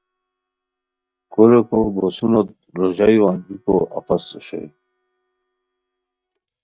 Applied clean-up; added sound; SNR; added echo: neural mask model DeepFilterNet 3.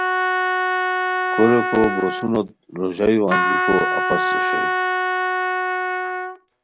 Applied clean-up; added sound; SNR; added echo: none; Trumpet; -2 dB; none.